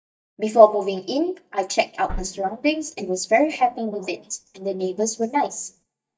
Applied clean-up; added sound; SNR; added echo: neural mask model DeepFilterNet 3.